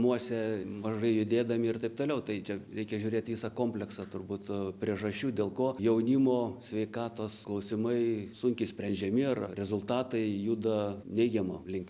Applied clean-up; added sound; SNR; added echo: none; none; none; none.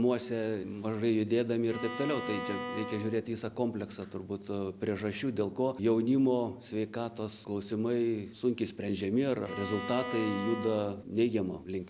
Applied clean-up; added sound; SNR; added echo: none; Bowed string instrument; 9 dB; none.